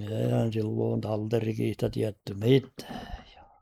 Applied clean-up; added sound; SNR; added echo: neural mask model Resemble Enhance denoiser.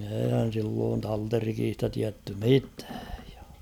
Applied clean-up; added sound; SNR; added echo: none; none; none; none.